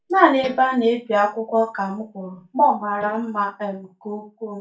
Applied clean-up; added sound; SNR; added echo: neural mask model DeepFilterNet 3.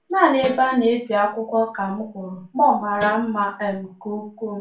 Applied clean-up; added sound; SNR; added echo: none; Guitar; 13 dB; reverberation time 0.3 s.